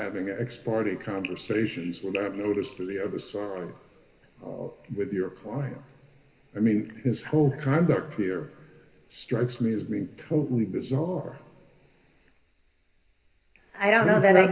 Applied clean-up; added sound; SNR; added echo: none; none; none; reverberation time 1.4 s.